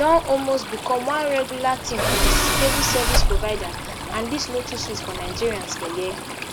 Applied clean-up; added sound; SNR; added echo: none; Stream + Tools; -1 dB; none.